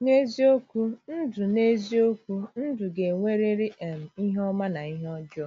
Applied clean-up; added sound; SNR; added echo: none; none; none; none.